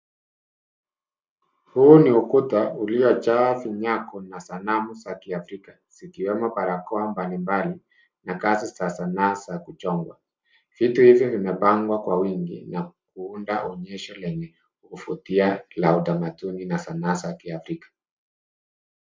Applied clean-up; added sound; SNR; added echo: none; none; none; none.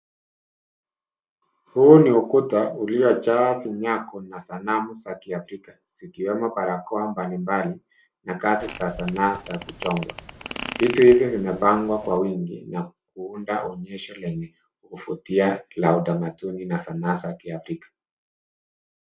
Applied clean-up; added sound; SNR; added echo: none; Fart; 13 dB; none.